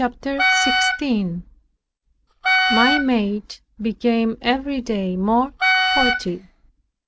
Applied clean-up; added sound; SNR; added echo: none; Wind instrument, woodwind instrument; -2 dB; none.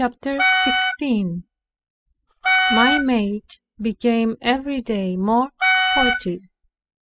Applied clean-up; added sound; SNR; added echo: classical method spectral subtraction.